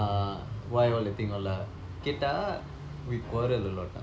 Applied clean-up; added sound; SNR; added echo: none; Piano; 18 dB; none.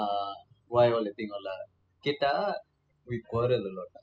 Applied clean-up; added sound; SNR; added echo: classical method spectral subtraction.